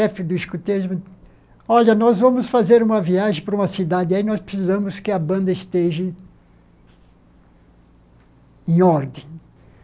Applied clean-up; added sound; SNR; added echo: none; none; none; none.